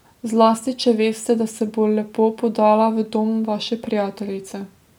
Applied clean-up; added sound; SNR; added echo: none; none; none; none.